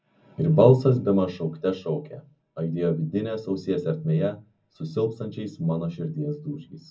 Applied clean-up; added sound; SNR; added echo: none; none; none; reverberation time 0.4 s.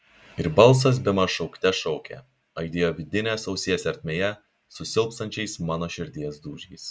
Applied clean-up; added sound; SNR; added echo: none; none; none; none.